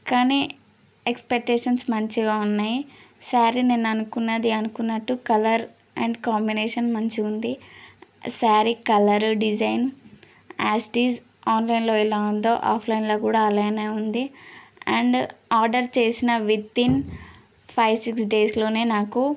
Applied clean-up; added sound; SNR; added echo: none; none; none; none.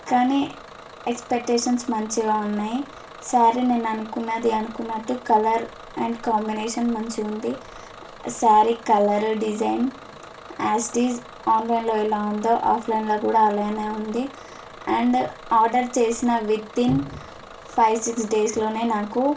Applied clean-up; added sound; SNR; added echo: none; Bus / Engine; 18 dB; reverberation time 0.2 s.